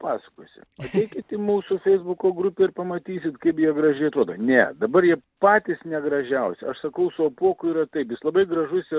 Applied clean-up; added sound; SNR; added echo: none; none; none; none.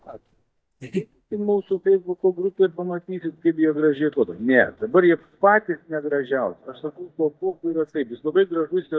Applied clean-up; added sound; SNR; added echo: neural mask model DeepFilterNet 3.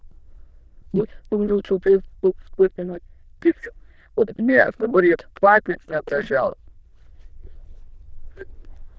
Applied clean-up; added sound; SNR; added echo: neural diffusion model UNIVERSE++.